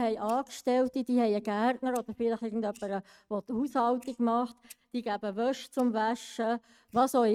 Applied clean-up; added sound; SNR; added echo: neural mask model RNNoise.